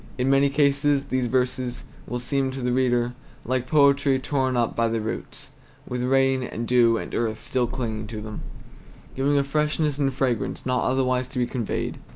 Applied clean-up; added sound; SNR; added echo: none; Thunder; 13 dB; none.